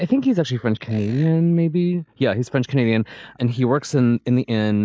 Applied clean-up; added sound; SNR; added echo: neural mask model Resemble Enhance denoiser.